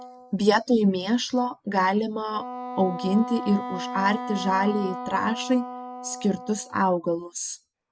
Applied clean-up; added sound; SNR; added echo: none; Wind instrument, woodwind instrument; 11 dB; none.